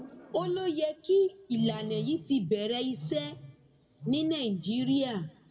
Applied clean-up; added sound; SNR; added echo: none; Wild animals; 14 dB; reverberation time 1.4 s.